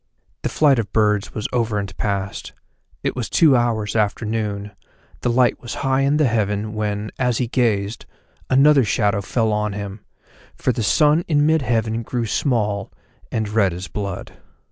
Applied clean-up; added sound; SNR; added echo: none; none; none; none.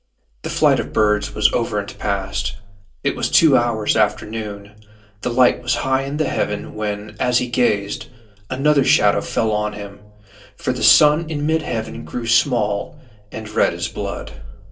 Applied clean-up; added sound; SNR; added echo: none; none; none; reverberation time 0.2 s.